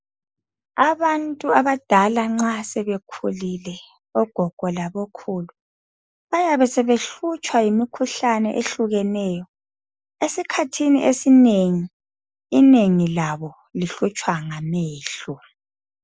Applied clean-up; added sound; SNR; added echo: neural mask model Resemble Enhance denoiser.